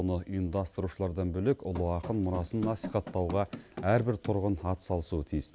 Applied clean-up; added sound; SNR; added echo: none; Run; 11 dB; none.